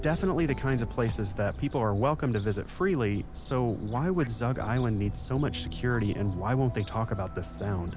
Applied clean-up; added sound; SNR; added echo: none; Fowl; 13 dB; none.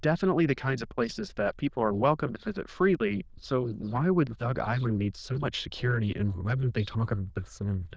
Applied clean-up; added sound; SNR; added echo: neural diffusion model UNIVERSE++.